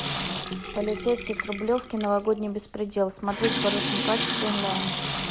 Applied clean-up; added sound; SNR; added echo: none; Sink (filling or washing) / Water tap, faucet; 3 dB; none.